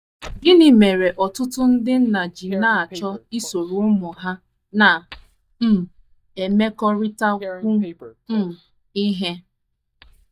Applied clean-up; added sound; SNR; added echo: neural mask model DeepFilterNet 3.